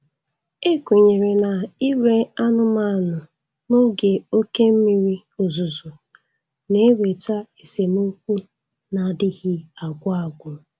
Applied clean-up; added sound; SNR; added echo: none; none; none; none.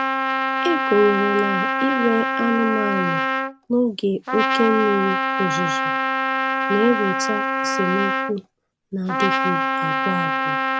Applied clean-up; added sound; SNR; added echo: none; Trumpet; -1 dB; none.